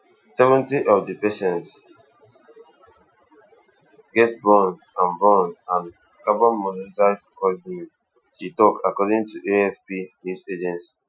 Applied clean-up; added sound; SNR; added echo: classical method Wiener filter.